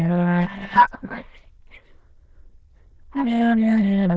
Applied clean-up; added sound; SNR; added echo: neural diffusion model UNIVERSE++.